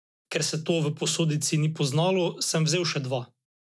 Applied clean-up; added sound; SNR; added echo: none; none; none; none.